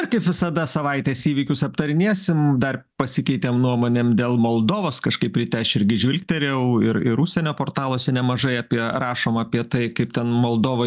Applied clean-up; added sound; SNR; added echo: none; none; none; none.